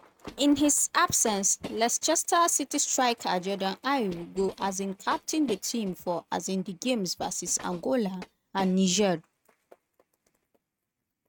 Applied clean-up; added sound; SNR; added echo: neural mask model RNNoise.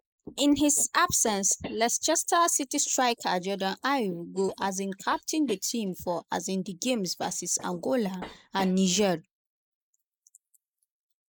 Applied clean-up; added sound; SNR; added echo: neural mask model Resemble Enhance denoiser.